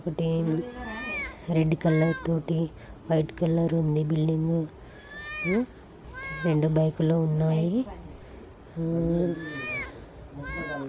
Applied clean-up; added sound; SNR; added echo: none; Meow; 15 dB; none.